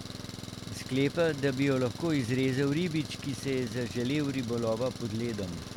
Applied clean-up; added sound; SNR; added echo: none; Engine; 10 dB; none.